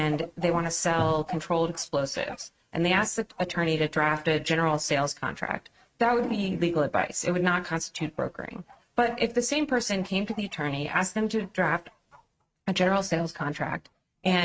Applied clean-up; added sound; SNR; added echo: neural mask model RNNoise.